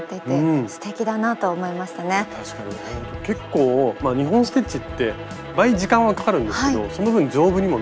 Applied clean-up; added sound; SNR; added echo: none; Bowed string instrument; 14 dB; none.